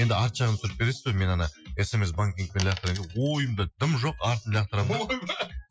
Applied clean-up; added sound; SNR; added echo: classical method Wiener filter.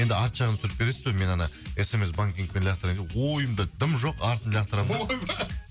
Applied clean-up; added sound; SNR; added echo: none; none; none; none.